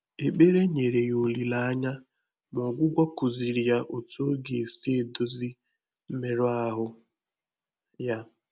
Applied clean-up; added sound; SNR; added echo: none; none; none; none.